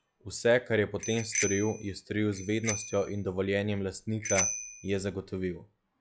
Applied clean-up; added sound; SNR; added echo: classical method log-MMSE.